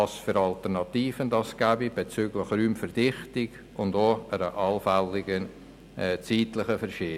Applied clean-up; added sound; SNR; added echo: none; none; none; none.